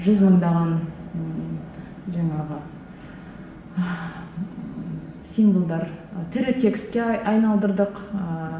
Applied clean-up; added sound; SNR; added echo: none; Vehicle; 19 dB; reverberation time 0.9 s.